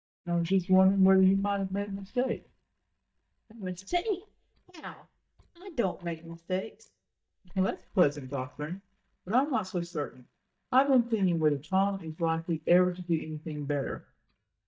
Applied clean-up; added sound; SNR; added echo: neural mask model DeepFilterNet 3.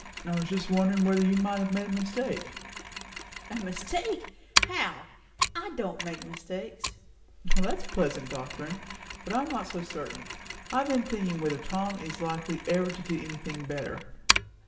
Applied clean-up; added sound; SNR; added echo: none; Mechanisms; 6 dB; reverberation time 0.7 s.